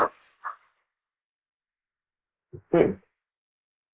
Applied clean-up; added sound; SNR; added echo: neural mask model Resemble Enhance denoiser.